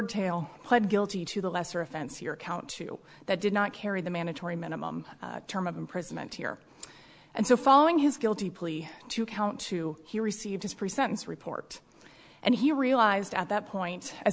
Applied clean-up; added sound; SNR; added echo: none; none; none; none.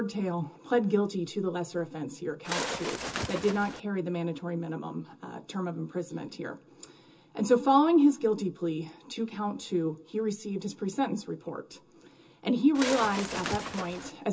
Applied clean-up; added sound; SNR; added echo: none; Bird; 5 dB; reverberation time 0.2 s.